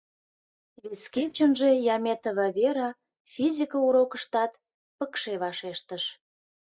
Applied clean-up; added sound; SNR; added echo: neural mask model DeepFilterNet 3.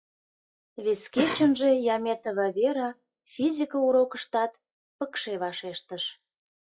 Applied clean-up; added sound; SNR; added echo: classical method log-MMSE.